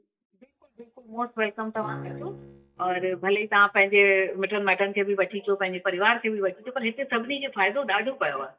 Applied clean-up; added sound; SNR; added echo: neural mask model DeepFilterNet 3.